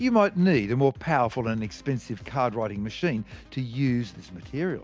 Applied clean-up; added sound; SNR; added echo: none; none; none; none.